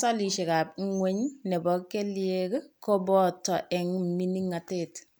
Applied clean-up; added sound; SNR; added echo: none; none; none; none.